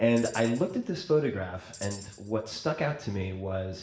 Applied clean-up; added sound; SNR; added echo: none; Tambourine; 19 dB; reverberation time 0.7 s.